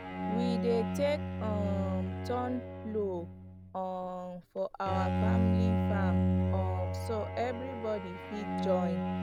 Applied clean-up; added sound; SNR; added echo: none; Bowed string instrument; -3 dB; none.